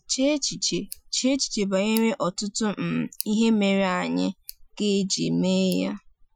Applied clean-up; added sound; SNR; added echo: classical method Wiener filter.